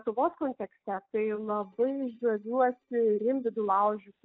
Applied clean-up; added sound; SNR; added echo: neural mask model DeepFilterNet 3.